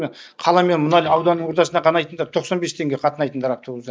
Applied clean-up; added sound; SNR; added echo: neural mask model DeepFilterNet 3.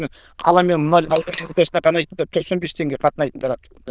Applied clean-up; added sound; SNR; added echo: neural diffusion model UNIVERSE++.